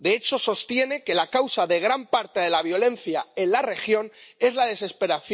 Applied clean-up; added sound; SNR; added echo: none; none; none; none.